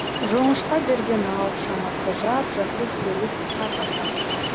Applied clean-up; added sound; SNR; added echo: none; Ocean; 1 dB; none.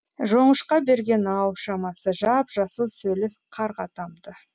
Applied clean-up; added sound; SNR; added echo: none; none; none; none.